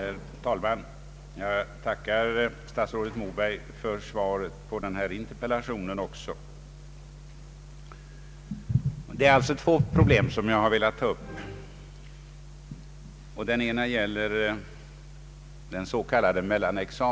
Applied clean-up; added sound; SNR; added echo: none; Musical instrument; 19 dB; none.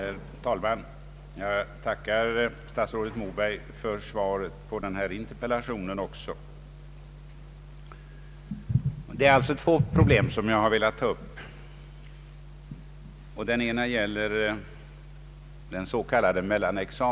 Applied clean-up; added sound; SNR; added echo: none; none; none; none.